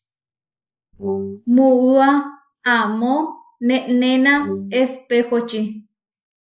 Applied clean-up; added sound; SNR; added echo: neural mask model Resemble Enhance denoiser.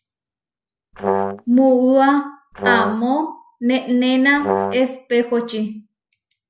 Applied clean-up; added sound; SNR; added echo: none; Brass instrument; 3 dB; none.